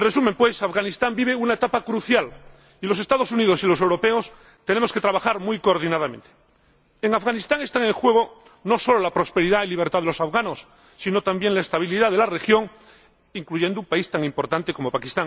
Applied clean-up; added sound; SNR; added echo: none; none; none; none.